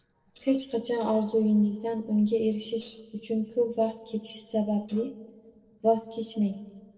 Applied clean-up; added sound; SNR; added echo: neural separator model SepFormer DNS4.